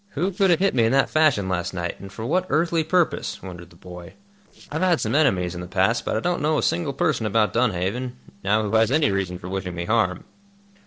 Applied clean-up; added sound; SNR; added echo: neural separator model SepFormer DNS4.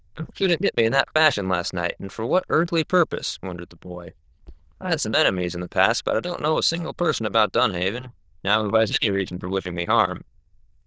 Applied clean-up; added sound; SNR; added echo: neural diffusion model UNIVERSE++.